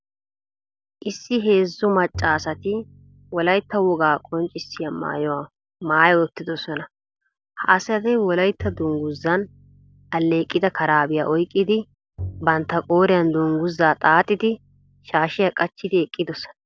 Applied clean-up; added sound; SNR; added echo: none; Bowed string instrument; 18 dB; none.